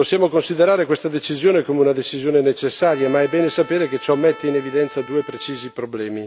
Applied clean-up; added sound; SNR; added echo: none; Trumpet; 20 dB; none.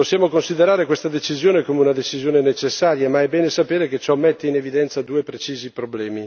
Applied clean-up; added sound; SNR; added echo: none; none; none; none.